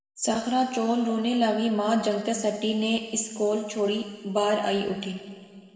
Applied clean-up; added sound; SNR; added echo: none; none; none; reverberation time 2.1 s.